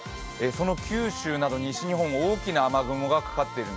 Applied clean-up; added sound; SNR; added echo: none; Drill; 19 dB; none.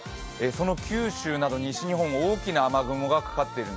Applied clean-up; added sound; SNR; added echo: none; none; none; none.